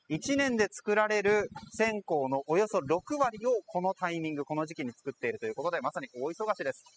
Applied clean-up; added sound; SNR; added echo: classical method spectral subtraction.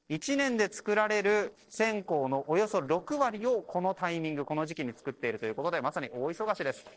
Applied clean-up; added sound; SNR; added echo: neural separator model SepFormer DNS4.